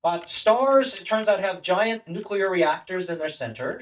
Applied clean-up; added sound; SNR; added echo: neural mask model DeepFilterNet 3.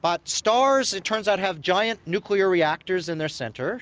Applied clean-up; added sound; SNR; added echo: none; none; none; none.